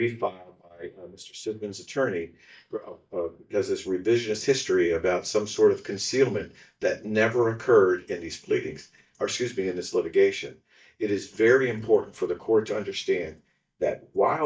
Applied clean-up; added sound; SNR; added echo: neural mask model DeepFilterNet 3.